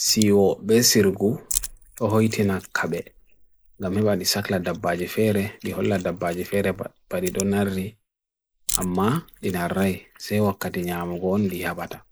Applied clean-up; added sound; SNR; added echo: neural mask model Resemble Enhance denoiser.